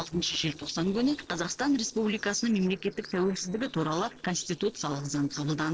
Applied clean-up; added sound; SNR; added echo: neural separator model SepFormer DNS4.